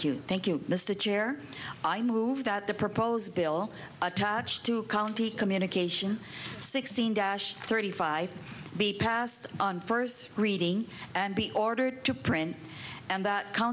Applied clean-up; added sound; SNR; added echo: none; none; none; none.